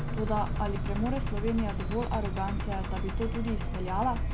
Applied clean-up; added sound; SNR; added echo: none; Engine; -2 dB; none.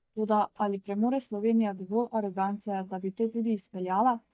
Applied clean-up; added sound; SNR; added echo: neural mask model DeepFilterNet 3.